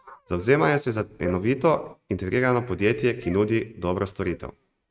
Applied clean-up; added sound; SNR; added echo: neural mask model RNNoise.